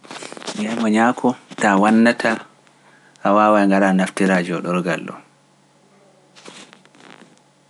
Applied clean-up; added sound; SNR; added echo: none; none; none; none.